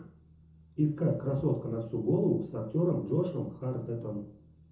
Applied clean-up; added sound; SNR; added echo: none; none; none; reverberation time 0.6 s.